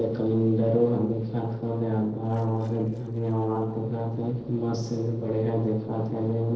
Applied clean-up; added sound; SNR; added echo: neural separator model SepFormer DNS4.